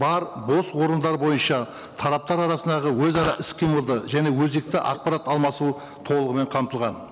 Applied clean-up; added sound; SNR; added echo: none; Fart; 13 dB; none.